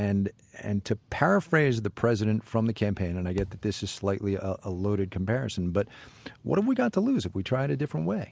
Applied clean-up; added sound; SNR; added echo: none; Thump, thud; 14 dB; none.